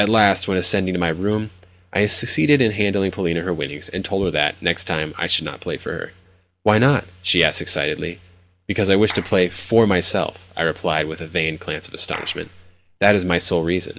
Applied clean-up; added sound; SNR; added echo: none; Clapping; 19 dB; none.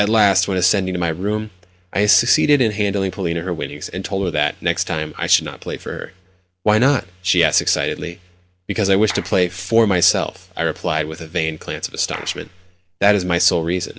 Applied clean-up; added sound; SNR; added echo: neural separator model SepFormer DNS4.